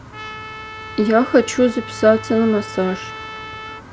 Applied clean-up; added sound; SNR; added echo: none; Trumpet; 14 dB; none.